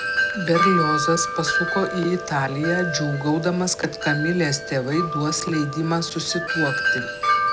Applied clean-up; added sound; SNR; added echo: none; Wind chime; 2 dB; none.